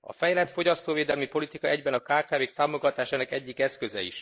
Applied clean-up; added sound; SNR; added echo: neural mask model Resemble Enhance denoiser.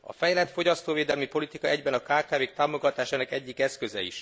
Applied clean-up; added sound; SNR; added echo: none; none; none; none.